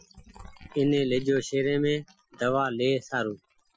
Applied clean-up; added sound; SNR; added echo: classical method Wiener filter.